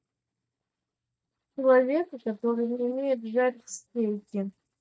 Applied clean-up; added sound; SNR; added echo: neural mask model DeepFilterNet 3.